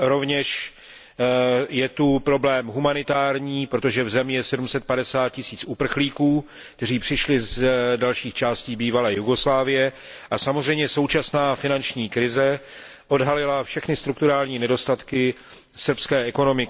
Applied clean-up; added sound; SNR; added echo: none; none; none; none.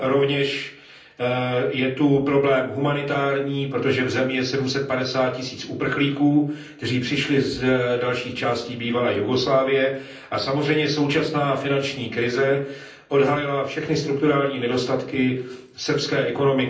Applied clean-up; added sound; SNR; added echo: none; none; none; reverberation time 0.6 s.